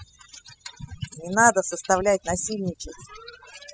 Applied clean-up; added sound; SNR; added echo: classical method spectral subtraction.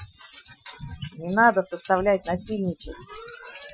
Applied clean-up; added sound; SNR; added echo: classical method Wiener filter.